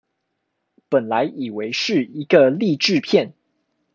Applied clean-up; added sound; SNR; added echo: none; none; none; none.